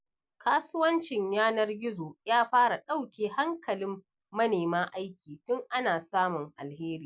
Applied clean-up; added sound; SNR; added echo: none; none; none; none.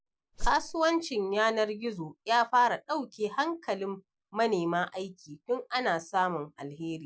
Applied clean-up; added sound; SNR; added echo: none; Whoosh, swoosh, swish; 0 dB; none.